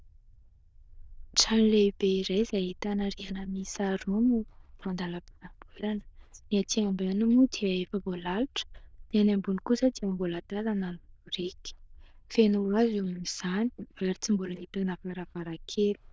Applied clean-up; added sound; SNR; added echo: neural diffusion model UNIVERSE++.